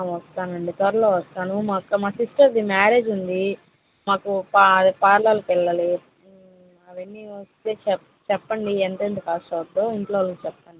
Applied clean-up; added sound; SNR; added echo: none; none; none; none.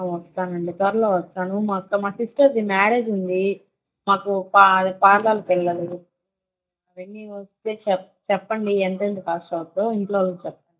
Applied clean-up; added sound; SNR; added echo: neural mask model DeepFilterNet 3.